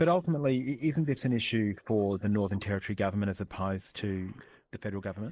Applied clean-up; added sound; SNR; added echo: neural mask model Resemble Enhance denoiser.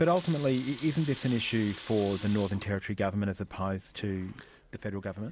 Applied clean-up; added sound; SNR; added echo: none; Water tap, faucet; 19 dB; none.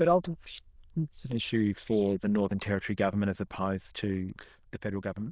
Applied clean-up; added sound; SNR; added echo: neural diffusion model UNIVERSE++.